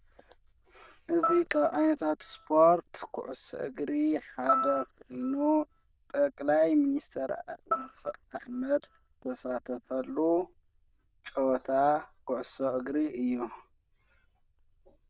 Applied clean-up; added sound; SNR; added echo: neural diffusion model UNIVERSE++.